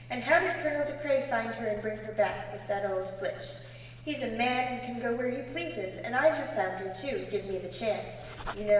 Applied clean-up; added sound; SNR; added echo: none; Writing; 16 dB; reverberation time 1.2 s.